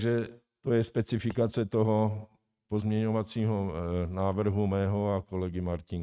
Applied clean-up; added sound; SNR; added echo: neural mask model RNNoise.